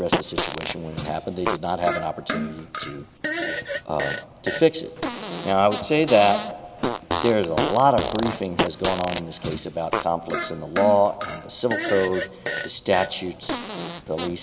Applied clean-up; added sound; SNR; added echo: none; Fart; 5 dB; none.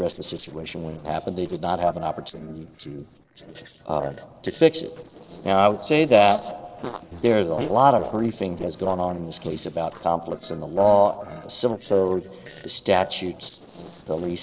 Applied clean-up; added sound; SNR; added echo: neural separator model SepFormer DNS4.